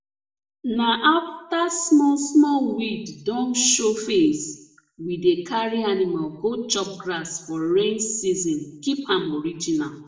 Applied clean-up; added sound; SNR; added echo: none; none; none; reverberation time 0.7 s.